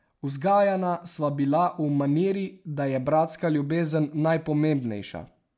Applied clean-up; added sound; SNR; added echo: none; none; none; none.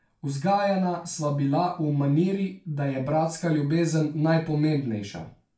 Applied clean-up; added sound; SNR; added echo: none; none; none; reverberation time 0.3 s.